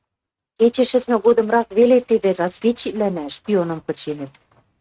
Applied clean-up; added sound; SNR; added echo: neural mask model RNNoise.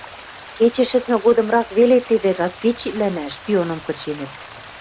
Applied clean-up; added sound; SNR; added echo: none; Stream; 18 dB; none.